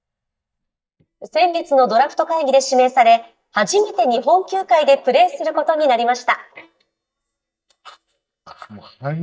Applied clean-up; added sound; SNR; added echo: neural mask model DeepFilterNet 3.